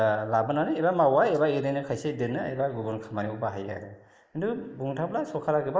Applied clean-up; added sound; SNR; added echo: neural mask model Resemble Enhance denoiser.